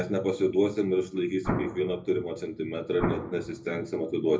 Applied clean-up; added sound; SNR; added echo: none; Explosion; 6 dB; reverberation time 0.3 s.